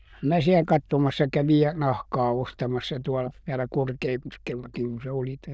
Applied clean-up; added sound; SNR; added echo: neural diffusion model UNIVERSE++.